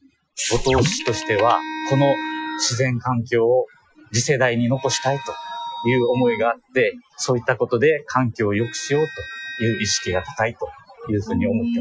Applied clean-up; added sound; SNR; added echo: classical method Wiener filter.